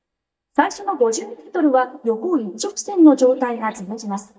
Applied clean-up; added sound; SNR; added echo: neural mask model DeepFilterNet 3.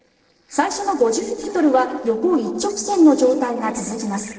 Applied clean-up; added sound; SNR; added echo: neural separator model SepFormer DNS4.